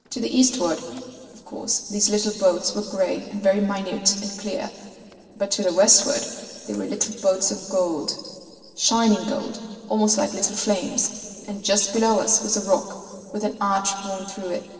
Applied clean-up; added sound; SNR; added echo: neural separator model SepFormer DNS4.